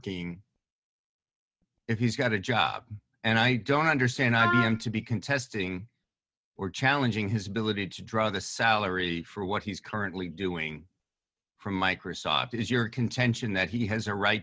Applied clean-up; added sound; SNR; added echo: neural mask model RNNoise.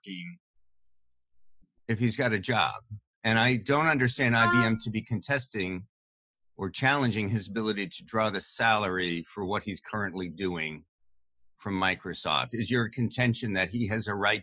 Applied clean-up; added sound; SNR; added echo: classical method Wiener filter.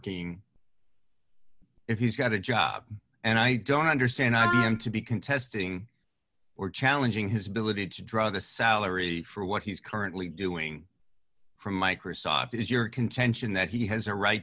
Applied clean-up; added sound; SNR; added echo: none; Wind instrument, woodwind instrument; 0 dB; none.